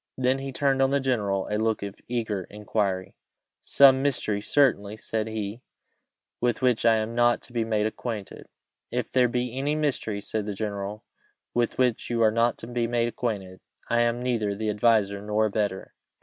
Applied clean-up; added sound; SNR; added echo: none; none; none; none.